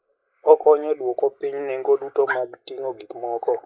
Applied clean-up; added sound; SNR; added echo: neural mask model Resemble Enhance denoiser.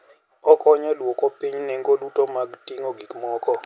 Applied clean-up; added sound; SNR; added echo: none; none; none; none.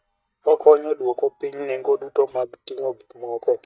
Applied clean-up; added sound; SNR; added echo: neural mask model DeepFilterNet 3.